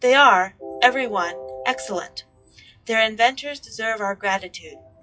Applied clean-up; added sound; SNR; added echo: classical method WPE with log-MMSE.